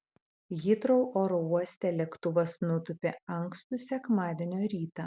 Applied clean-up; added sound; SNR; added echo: none; none; none; none.